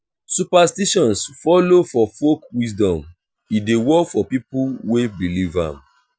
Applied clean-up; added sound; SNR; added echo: none; none; none; none.